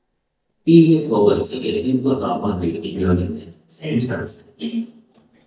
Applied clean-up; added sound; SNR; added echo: neural mask model DeepFilterNet 3.